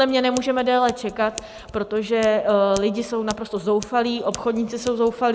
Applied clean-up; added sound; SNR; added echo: none; Scissors; 19 dB; none.